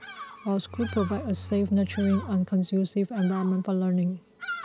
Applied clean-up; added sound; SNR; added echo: none; Bowed string instrument + Bird vocalization, bird call, bird song; 13 dB; none.